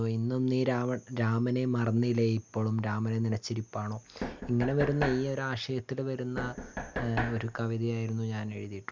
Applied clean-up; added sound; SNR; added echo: none; Knock; 7 dB; none.